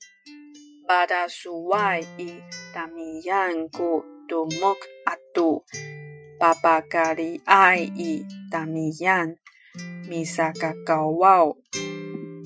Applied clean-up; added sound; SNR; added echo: classical method Wiener filter.